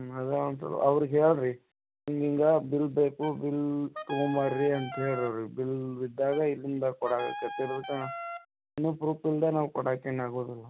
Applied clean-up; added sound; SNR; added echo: none; Wind instrument, woodwind instrument; 10 dB; none.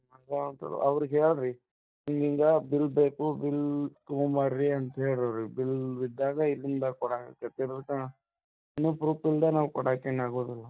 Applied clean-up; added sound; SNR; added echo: neural mask model DeepFilterNet 3.